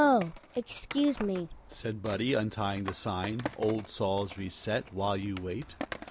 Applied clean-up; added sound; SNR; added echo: none; Skateboard; 14 dB; none.